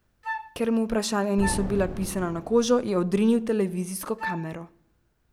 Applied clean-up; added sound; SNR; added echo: none; Boom + Wind instrument, woodwind instrument; 9 dB; none.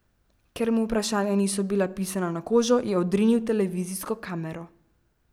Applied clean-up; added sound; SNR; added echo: none; none; none; none.